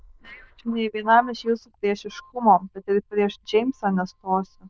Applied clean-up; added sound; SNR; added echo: neural diffusion model UNIVERSE++.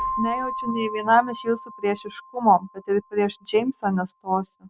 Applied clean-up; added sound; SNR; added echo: none; Keyboard (musical); 10 dB; none.